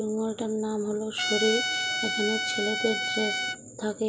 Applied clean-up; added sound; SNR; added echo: none; Trumpet; 0 dB; none.